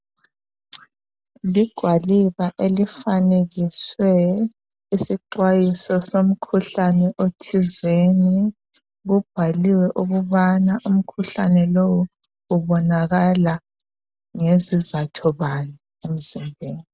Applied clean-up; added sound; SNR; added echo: none; none; none; none.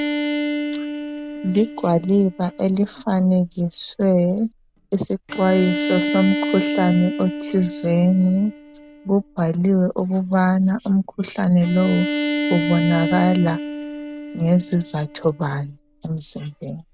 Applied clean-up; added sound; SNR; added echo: none; Bowed string instrument; 8 dB; none.